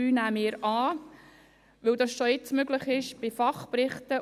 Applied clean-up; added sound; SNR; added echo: none; none; none; none.